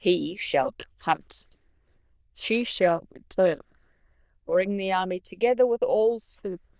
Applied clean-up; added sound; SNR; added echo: neural diffusion model UNIVERSE++.